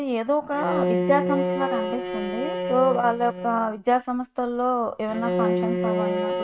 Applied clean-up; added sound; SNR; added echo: neural mask model RNNoise.